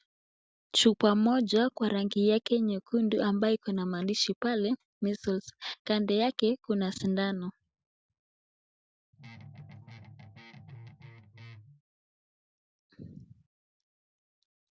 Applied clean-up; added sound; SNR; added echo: none; Guitar; 19 dB; none.